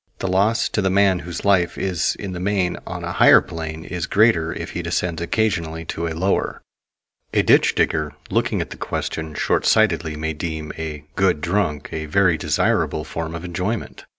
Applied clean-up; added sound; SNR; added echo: none; none; none; none.